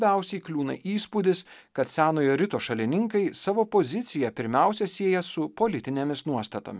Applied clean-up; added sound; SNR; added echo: none; none; none; none.